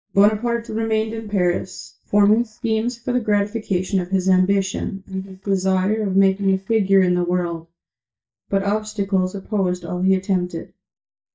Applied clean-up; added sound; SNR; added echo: neural mask model DeepFilterNet 3.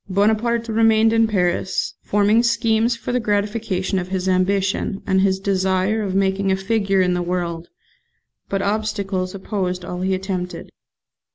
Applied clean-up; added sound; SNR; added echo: none; none; none; none.